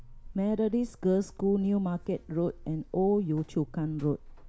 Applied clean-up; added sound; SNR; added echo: none; Buzz; 18 dB; none.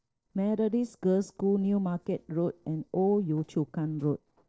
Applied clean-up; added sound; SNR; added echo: neural separator model SepFormer DNS4.